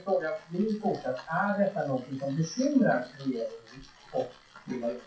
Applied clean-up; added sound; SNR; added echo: classical method WPE with log-MMSE.